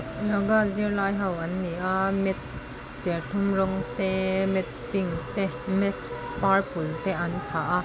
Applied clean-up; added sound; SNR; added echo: none; none; none; none.